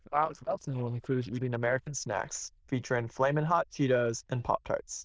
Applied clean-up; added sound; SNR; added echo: neural diffusion model UNIVERSE++.